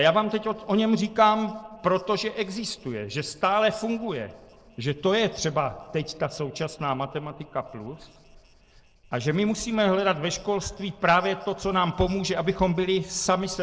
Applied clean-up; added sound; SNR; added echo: neural separator model SepFormer DNS4.